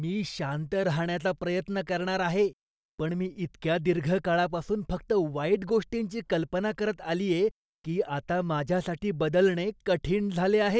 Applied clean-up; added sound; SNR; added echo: none; none; none; none.